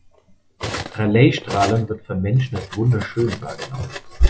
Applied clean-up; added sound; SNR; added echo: classical method log-MMSE.